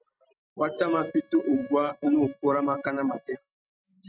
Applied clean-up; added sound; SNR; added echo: neural mask model RNNoise.